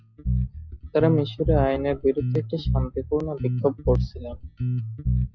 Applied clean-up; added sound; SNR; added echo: classical method log-MMSE.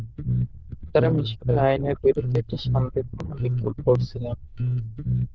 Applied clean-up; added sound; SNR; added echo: neural diffusion model UNIVERSE++.